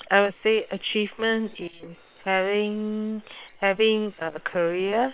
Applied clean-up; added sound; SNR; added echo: neural separator model SepFormer WHAM!.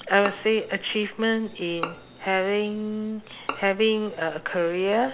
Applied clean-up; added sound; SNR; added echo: none; Bowed string instrument; 15 dB; none.